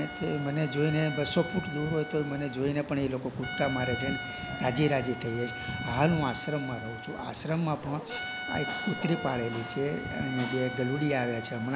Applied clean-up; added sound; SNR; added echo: none; Trumpet + Bark; 10 dB; none.